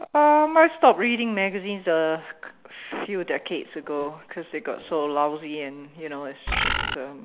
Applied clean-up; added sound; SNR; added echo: none; Bird; 0 dB; none.